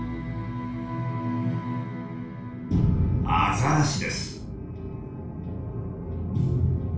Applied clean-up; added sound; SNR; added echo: none; none; none; reverberation time 0.4 s.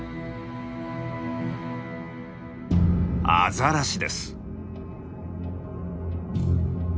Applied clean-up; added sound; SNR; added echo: none; none; none; none.